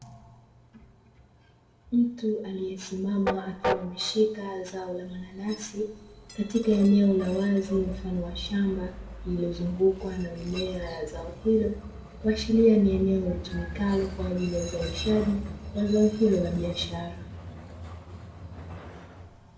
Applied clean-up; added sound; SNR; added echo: none; Train; 11 dB; reverberation time 0.5 s.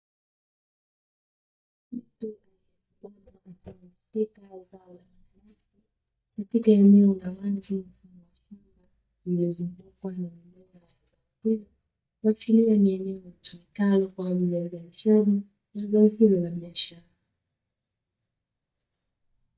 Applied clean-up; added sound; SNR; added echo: neural mask model DeepFilterNet 3.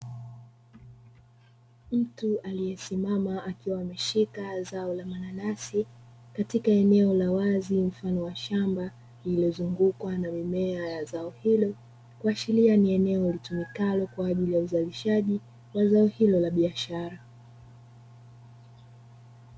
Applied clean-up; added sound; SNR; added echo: none; none; none; none.